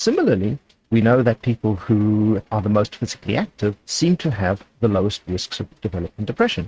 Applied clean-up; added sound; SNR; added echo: neural mask model RNNoise.